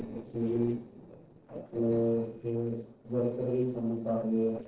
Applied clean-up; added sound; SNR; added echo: neural separator model SepFormer DNS4.